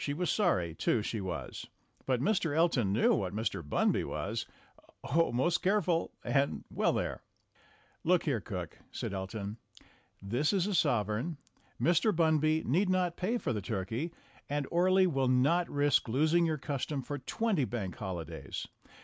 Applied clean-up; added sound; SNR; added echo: none; none; none; none.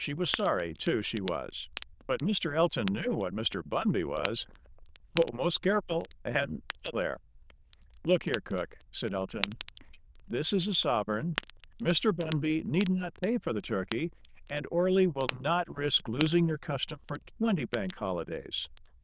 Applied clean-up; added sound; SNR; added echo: neural diffusion model UNIVERSE++.